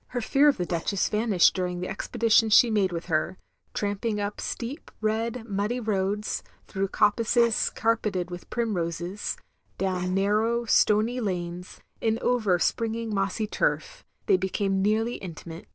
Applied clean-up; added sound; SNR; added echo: neural separator model SepFormer DNS4.